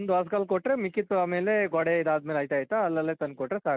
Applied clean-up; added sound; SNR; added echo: none; none; none; none.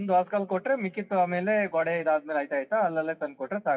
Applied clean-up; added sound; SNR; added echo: classical method WPE with log-MMSE.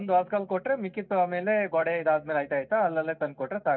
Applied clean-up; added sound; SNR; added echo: neural mask model DeepFilterNet 3.